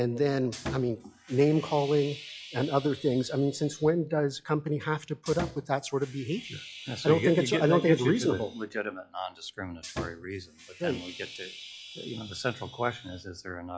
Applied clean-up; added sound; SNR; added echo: classical method log-MMSE.